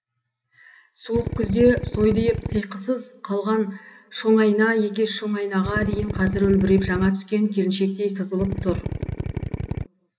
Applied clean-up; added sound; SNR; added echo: none; Drill; 5 dB; reverberation time 1.3 s.